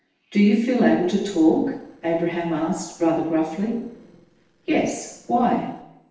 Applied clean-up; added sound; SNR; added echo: neural separator model SepFormer DNS4.